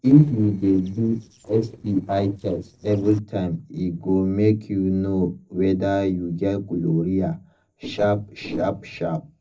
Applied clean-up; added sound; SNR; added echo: neural separator model SepFormer DNS4.